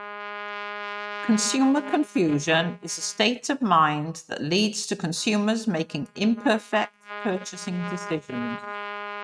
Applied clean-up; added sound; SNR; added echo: neural mask model RNNoise.